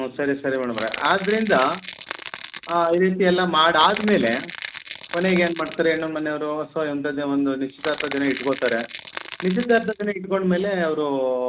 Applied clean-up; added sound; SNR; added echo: none; Crackle / Crushing; 12 dB; none.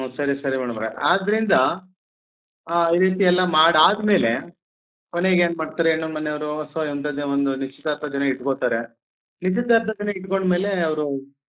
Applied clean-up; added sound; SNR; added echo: neural mask model Resemble Enhance denoiser.